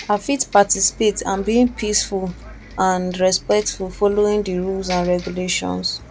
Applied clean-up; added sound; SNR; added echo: none; Bus; 18 dB; none.